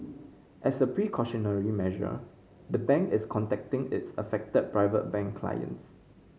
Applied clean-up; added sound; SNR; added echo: none; none; none; none.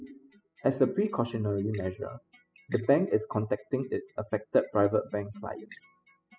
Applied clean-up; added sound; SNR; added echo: classical method spectral subtraction.